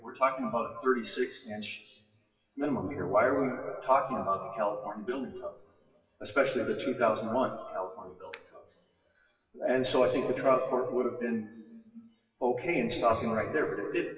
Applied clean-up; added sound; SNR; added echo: classical method WPE with log-MMSE.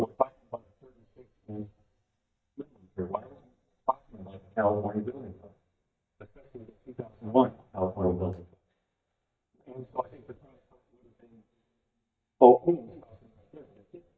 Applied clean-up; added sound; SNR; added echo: neural mask model DeepFilterNet 3.